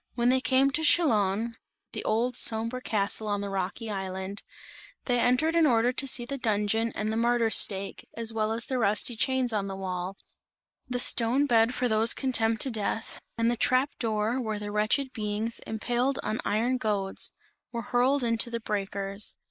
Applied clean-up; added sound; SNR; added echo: neural mask model Resemble Enhance denoiser.